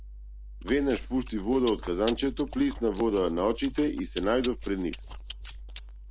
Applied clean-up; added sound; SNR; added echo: none; Chewing, mastication; 11 dB; none.